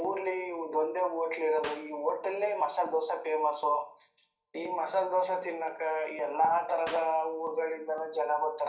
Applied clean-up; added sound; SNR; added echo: none; Clapping; 13 dB; reverberation time 0.6 s.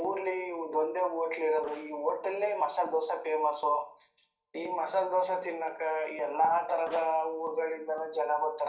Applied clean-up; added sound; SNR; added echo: neural separator model SepFormer DNS4.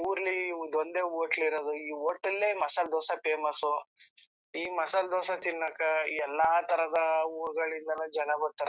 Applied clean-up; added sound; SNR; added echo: none; none; none; none.